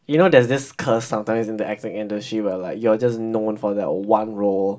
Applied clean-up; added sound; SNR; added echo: none; none; none; reverberation time 0.2 s.